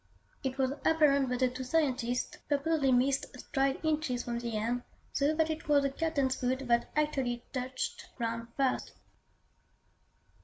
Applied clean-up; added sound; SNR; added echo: none; none; none; none.